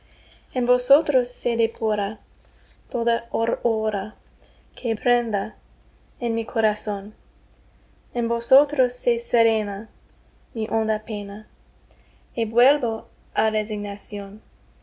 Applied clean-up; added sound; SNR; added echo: none; none; none; none.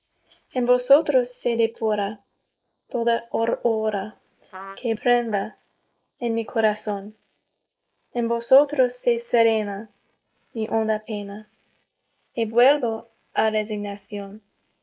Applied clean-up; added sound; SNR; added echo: neural mask model Resemble Enhance denoiser.